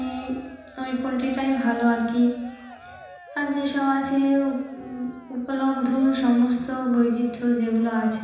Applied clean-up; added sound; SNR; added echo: none; Cheering; 19 dB; reverberation time 1.1 s.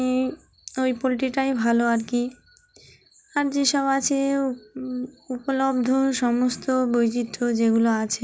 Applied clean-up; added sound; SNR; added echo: none; none; none; none.